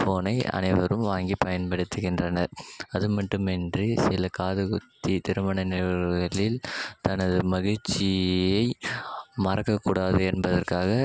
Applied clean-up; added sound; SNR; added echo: none; none; none; none.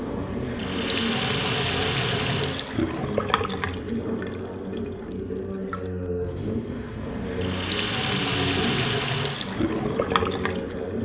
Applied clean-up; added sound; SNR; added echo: none; Sink (filling or washing); -3 dB; reverberation time 2.2 s.